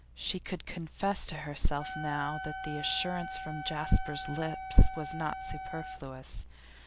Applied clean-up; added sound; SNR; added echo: none; Wind instrument, woodwind instrument; 11 dB; none.